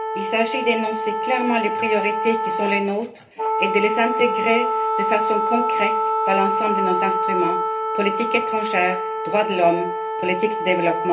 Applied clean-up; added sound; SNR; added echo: none; Wind instrument, woodwind instrument; 0 dB; reverberation time 0.3 s.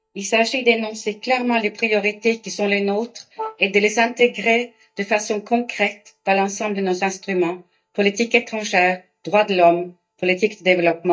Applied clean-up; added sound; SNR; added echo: neural mask model DeepFilterNet 3.